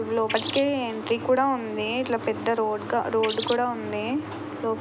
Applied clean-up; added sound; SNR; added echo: none; Bird; 8 dB; none.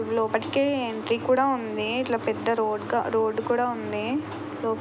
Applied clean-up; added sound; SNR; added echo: none; none; none; none.